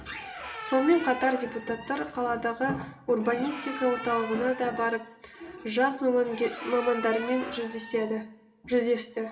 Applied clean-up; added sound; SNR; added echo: none; Squeak; 13 dB; reverberation time 0.8 s.